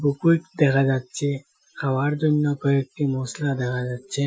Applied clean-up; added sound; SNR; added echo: classical method Wiener filter.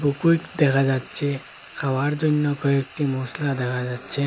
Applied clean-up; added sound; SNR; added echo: none; Frying (food); 17 dB; none.